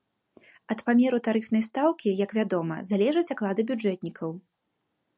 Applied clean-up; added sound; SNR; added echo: none; none; none; none.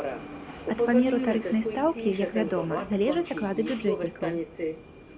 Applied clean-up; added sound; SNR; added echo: none; Subway, metro, underground; 3 dB; none.